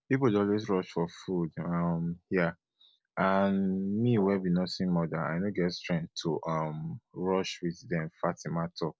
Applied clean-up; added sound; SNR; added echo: neural separator model SepFormer DNS4.